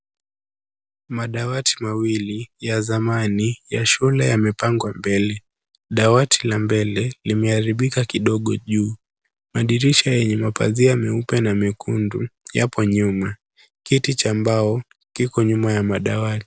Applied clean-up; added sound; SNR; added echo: none; none; none; none.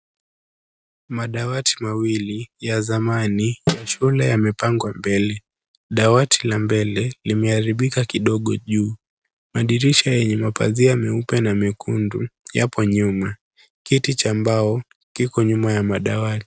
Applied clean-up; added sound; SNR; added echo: neural mask model RNNoise.